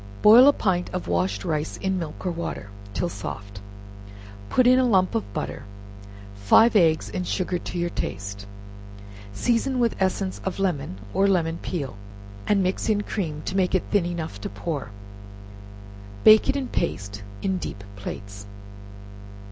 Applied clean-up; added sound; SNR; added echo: none; none; none; none.